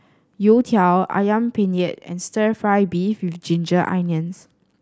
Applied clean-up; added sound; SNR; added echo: none; none; none; none.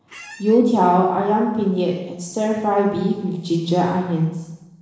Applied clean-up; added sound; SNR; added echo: neural separator model SepFormer DNS4.